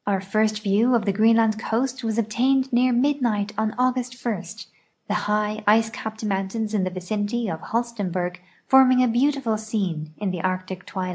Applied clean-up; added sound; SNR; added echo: none; none; none; none.